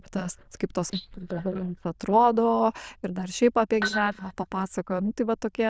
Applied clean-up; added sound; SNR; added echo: neural diffusion model UNIVERSE++.